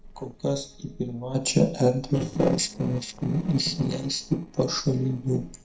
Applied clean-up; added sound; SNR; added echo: neural separator model SepFormer DNS4.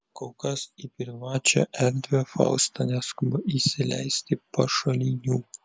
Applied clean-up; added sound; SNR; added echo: none; none; none; none.